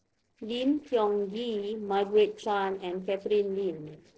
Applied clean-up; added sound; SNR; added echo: neural separator model SepFormer DNS4.